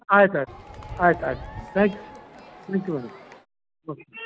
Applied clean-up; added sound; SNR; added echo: none; Crowd; 15 dB; none.